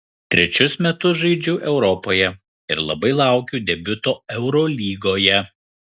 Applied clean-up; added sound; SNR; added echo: none; none; none; none.